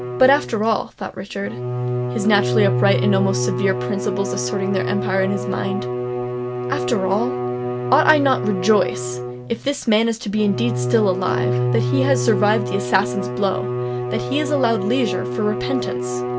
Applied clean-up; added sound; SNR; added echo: none; Bowed string instrument; 2 dB; none.